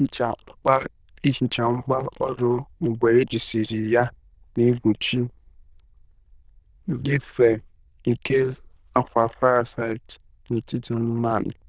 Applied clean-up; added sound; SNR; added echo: neural diffusion model UNIVERSE++.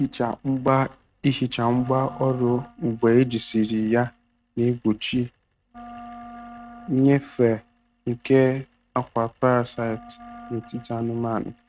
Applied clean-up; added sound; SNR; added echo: neural mask model RNNoise.